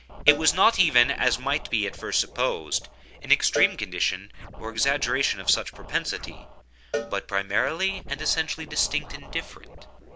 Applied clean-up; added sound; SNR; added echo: none; Cowbell + Scratching (performance technique); 11 dB; none.